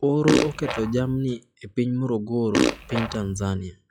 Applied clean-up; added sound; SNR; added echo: classical method log-MMSE.